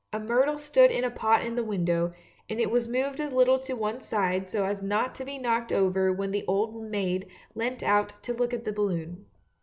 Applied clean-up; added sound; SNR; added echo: none; none; none; none.